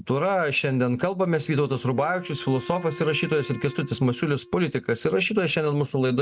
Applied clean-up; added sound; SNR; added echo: none; Wind instrument, woodwind instrument; 20 dB; none.